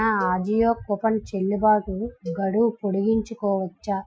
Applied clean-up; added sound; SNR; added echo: classical method Wiener filter.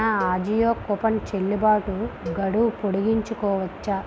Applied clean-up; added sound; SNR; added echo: none; Cowbell; 19 dB; none.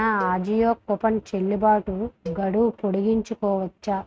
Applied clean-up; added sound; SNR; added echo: neural mask model RNNoise.